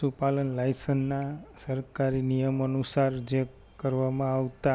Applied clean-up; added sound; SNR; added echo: none; none; none; none.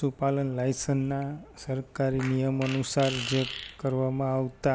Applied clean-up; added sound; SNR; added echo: none; Fart; 11 dB; none.